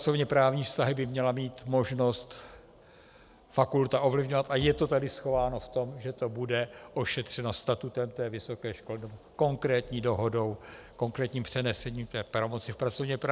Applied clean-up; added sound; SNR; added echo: none; none; none; none.